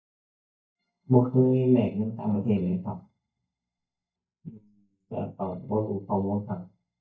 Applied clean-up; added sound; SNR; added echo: neural mask model DeepFilterNet 3.